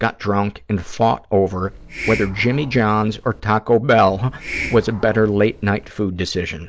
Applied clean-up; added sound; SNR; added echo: none; Hiss; 13 dB; none.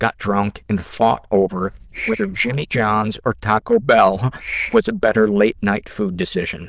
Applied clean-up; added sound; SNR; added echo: neural diffusion model UNIVERSE++.